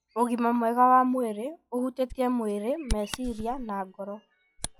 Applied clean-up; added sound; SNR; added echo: classical method log-MMSE.